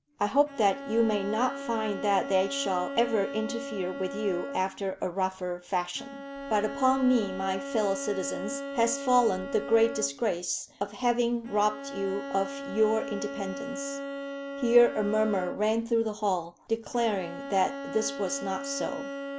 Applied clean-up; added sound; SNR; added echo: none; Bowed string instrument; 9 dB; none.